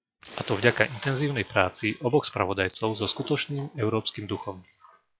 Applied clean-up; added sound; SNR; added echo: classical method log-MMSE.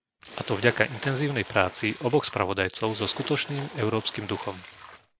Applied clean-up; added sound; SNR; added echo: none; Splash, splatter; 14 dB; none.